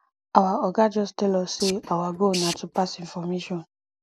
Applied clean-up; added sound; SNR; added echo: neural mask model Resemble Enhance denoiser.